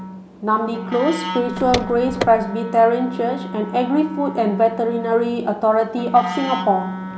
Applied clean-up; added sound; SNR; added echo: none; Wind instrument, woodwind instrument + Car; 10 dB; none.